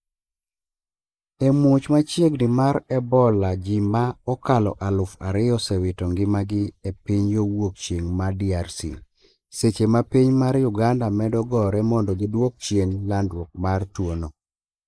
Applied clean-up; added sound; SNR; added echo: neural mask model Resemble Enhance denoiser.